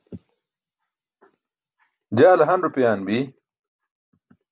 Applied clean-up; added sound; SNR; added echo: none; none; none; none.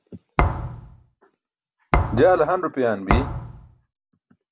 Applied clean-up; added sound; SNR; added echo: none; Thump, thud; 0 dB; none.